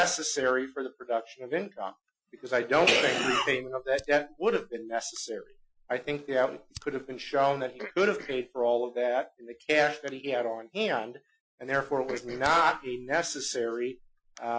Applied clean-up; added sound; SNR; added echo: classical method Wiener filter.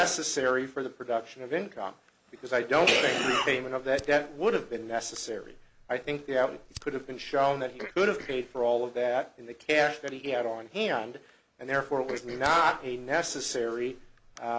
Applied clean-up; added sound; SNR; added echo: none; Cough + Fire; 19 dB; none.